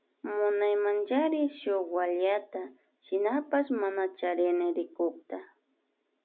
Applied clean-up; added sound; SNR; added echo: none; none; none; none.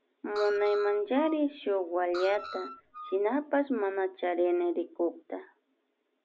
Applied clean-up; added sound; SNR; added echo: none; Screech; 13 dB; none.